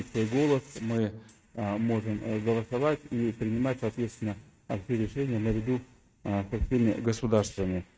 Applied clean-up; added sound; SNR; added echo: neural mask model RNNoise.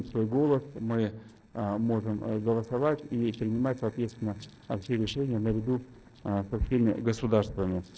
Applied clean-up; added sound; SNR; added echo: neural separator model SepFormer DNS4.